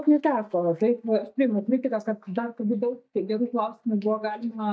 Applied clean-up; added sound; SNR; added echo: neural mask model DeepFilterNet 3.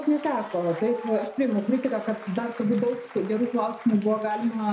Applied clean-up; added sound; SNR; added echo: none; Applause / Crowd / Cheering; 18 dB; reverberation time 0.5 s.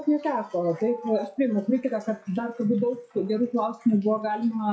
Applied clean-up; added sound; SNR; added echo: classical method WPE with log-MMSE.